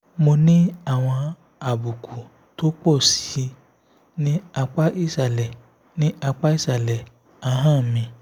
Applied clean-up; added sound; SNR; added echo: none; none; none; none.